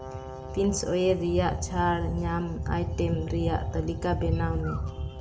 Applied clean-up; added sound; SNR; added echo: none; Brass instrument; 18 dB; reverberation time 2.2 s.